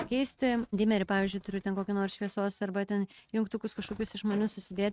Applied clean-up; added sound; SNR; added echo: neural mask model RNNoise.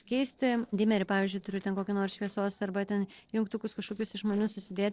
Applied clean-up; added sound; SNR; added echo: neural separator model SepFormer DNS4.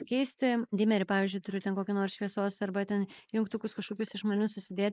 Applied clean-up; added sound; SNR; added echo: neural mask model Resemble Enhance denoiser.